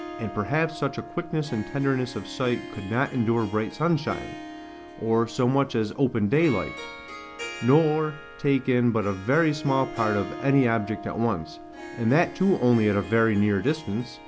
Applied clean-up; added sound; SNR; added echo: none; Harp; 14 dB; none.